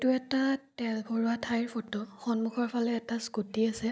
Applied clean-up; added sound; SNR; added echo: none; none; none; none.